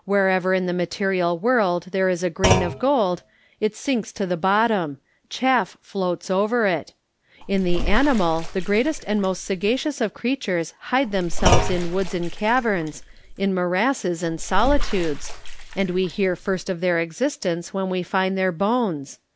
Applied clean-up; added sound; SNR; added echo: none; Thump, thud + Bathtub (filling or washing) / Water / Splash, splatter; 1 dB; none.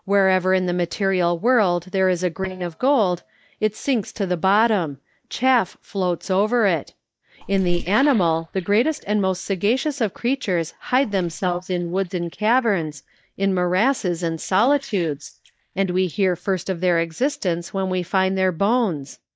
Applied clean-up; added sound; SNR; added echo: neural mask model DeepFilterNet 3.